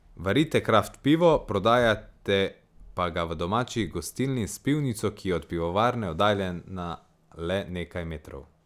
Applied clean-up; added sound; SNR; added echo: none; none; none; none.